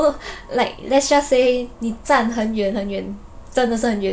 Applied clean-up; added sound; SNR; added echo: none; none; none; none.